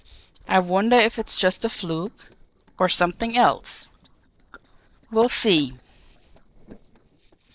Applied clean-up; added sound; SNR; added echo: neural separator model SepFormer DNS4.